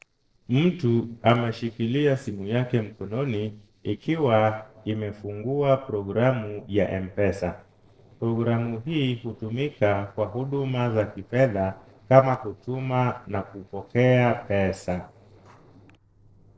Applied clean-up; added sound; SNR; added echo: neural separator model SepFormer DNS4.